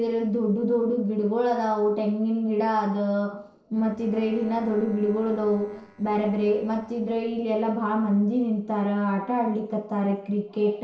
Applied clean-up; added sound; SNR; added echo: neural separator model SepFormer DNS4.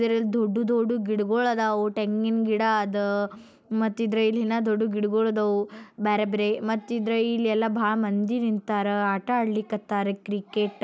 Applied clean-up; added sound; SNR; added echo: none; none; none; none.